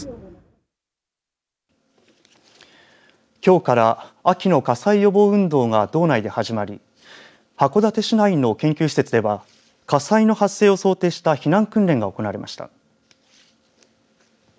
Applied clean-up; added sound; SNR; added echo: none; none; none; none.